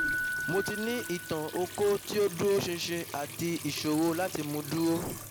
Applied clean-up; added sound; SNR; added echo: none; Keyboard (musical) + Trickle, dribble / Sink (filling or washing) / Water tap, faucet; 7 dB; none.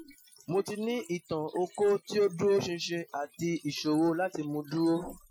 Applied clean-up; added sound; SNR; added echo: classical method Wiener filter.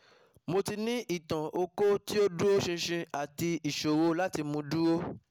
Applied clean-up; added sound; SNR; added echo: none; none; none; none.